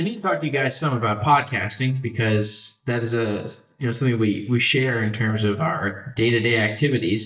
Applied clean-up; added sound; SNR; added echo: neural mask model DeepFilterNet 3.